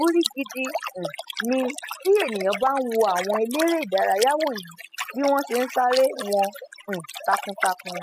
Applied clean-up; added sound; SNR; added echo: classical method spectral subtraction.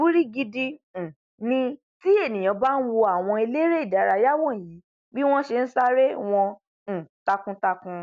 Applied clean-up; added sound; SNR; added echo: none; none; none; none.